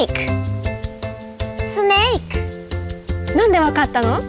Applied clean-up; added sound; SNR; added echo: none; none; none; none.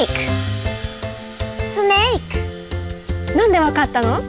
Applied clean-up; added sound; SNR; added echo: none; Crash cymbal; 18 dB; none.